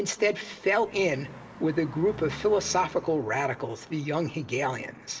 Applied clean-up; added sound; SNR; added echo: none; Car passing by; 18 dB; reverberation time 1.4 s.